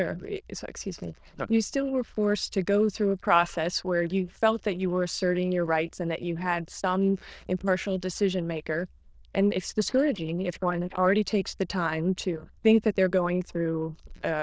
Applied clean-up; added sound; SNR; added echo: neural diffusion model UNIVERSE++.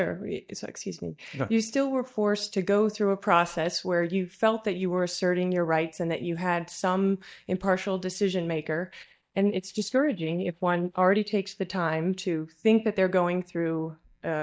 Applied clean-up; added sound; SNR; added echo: neural mask model DeepFilterNet 3.